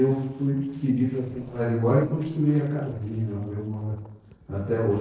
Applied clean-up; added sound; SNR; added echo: neural separator model SepFormer DNS4.